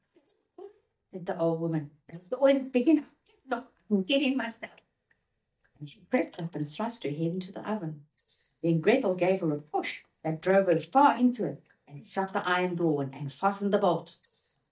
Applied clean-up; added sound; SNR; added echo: neural mask model DeepFilterNet 3.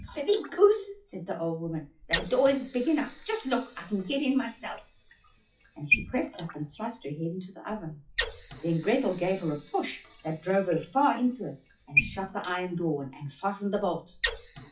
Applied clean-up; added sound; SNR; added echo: classical method WPE with log-MMSE.